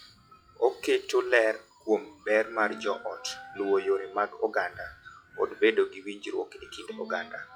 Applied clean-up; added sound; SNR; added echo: classical method log-MMSE.